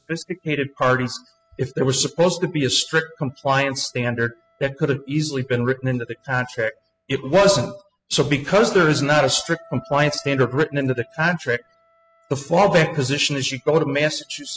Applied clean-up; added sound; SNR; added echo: classical method spectral subtraction.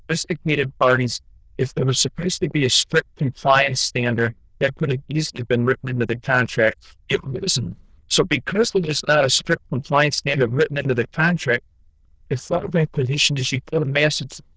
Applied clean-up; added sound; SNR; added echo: neural diffusion model UNIVERSE++.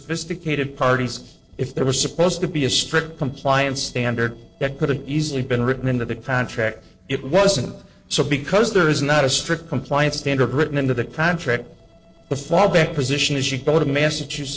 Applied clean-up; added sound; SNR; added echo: neural separator model SepFormer DNS4.